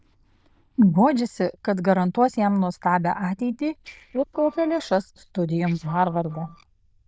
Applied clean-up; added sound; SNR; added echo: neural diffusion model UNIVERSE++.